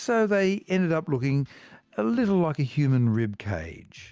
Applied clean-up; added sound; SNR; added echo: none; none; none; none.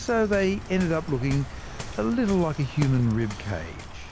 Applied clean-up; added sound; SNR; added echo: none; Waves, surf; 11 dB; none.